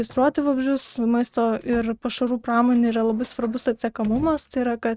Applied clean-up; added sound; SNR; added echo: neural mask model RNNoise.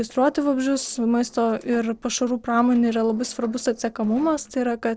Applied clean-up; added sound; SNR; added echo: neural separator model SepFormer DNS4.